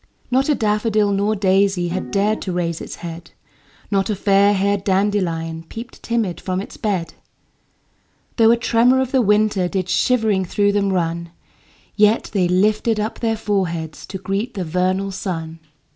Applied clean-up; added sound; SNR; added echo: none; Piano; 10 dB; none.